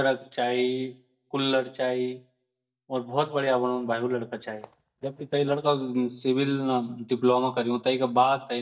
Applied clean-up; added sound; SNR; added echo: neural mask model DeepFilterNet 3.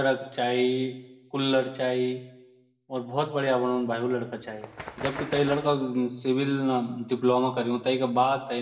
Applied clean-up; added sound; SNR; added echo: none; Bird; 13 dB; reverberation time 0.9 s.